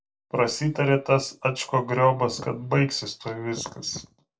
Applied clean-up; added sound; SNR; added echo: none; Wind; 18 dB; reverberation time 0.2 s.